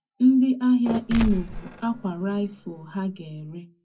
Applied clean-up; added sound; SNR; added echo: none; Mechanisms; 9 dB; reverberation time 0.3 s.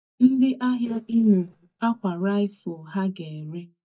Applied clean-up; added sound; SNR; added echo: neural mask model DeepFilterNet 3.